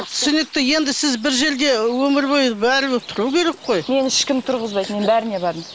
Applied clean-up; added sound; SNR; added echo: neural mask model Resemble Enhance denoiser.